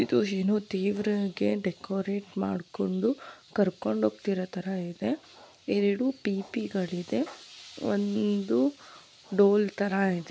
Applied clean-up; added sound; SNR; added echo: none; none; none; none.